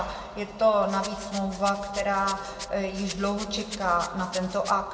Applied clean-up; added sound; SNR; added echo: none; Rattle; 14 dB; reverberation time 1.6 s.